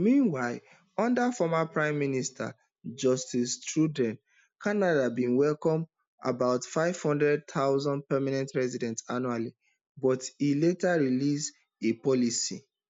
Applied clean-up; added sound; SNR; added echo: none; none; none; none.